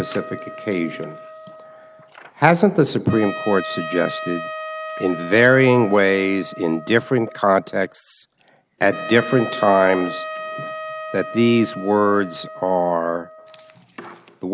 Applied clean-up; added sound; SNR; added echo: none; Trumpet; 13 dB; none.